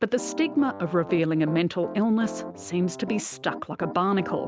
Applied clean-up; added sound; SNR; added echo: none; Piano; 12 dB; none.